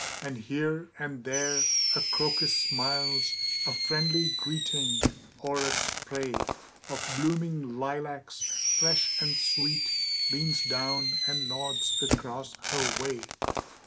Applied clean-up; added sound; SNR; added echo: none; Fireworks; -4 dB; none.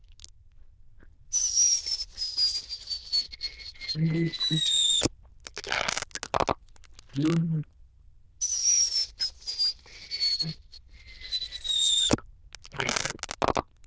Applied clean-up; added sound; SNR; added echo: neural diffusion model UNIVERSE++.